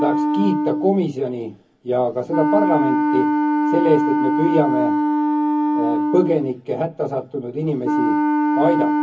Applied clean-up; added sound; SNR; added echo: none; Wind instrument, woodwind instrument; -2 dB; reverberation time 0.3 s.